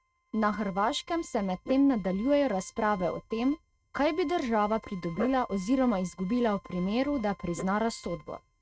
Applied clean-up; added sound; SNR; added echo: neural mask model RNNoise.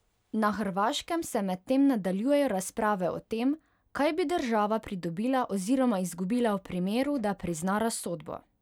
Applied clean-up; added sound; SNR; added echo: none; none; none; none.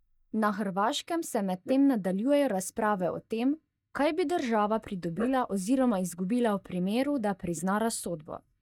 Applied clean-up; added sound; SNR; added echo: neural mask model DeepFilterNet 3.